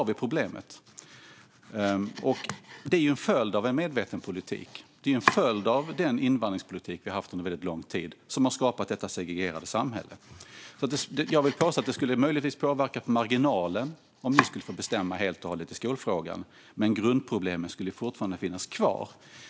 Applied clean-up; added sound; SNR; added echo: none; Domestic sounds, home sounds; 11 dB; none.